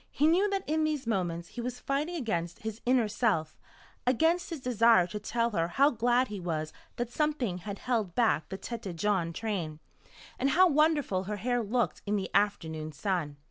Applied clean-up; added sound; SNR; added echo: none; none; none; none.